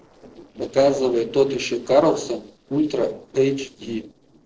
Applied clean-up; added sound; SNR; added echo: neural separator model SepFormer DNS4.